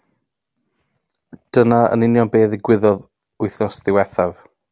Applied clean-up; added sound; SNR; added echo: none; none; none; none.